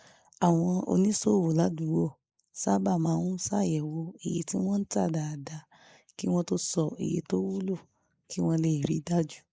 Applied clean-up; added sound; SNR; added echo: neural mask model Resemble Enhance denoiser.